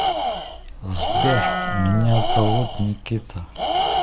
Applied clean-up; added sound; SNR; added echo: none; Livestock, farm animals, working animals + Tools; -1 dB; none.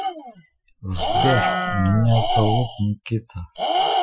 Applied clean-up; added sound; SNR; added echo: classical method Wiener filter.